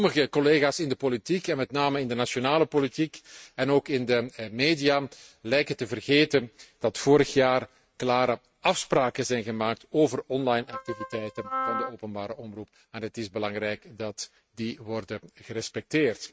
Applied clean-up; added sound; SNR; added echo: neural mask model RNNoise.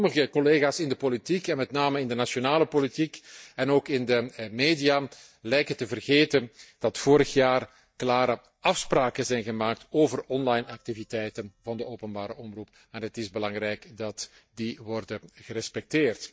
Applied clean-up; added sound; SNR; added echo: neural mask model DeepFilterNet 3.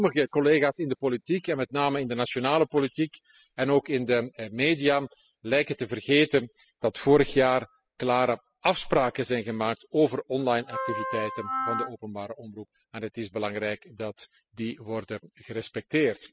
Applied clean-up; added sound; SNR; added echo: classical method spectral subtraction.